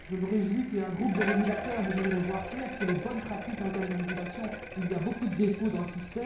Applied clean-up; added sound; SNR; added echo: none; Bicycle; 8 dB; reverberation time 0.6 s.